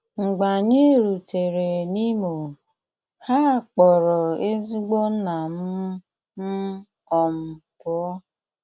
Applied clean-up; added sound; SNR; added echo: none; none; none; none.